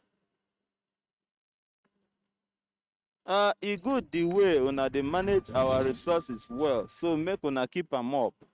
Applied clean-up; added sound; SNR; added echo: neural mask model RNNoise.